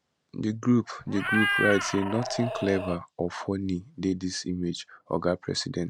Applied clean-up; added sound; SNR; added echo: none; Meow; 2 dB; none.